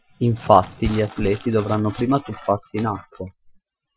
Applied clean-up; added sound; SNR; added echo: classical method Wiener filter.